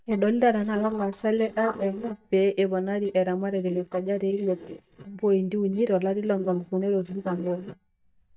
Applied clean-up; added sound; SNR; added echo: neural mask model DeepFilterNet 3.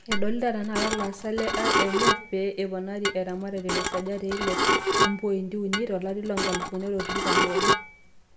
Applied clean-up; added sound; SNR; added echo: none; Dishes, pots, and pans / Glass; -2 dB; reverberation time 0.5 s.